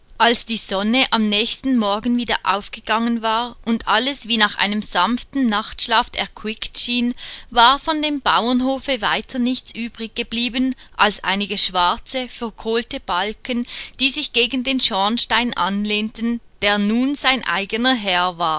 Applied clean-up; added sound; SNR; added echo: none; none; none; none.